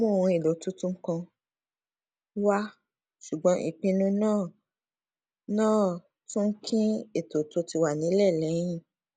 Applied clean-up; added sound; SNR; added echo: none; none; none; none.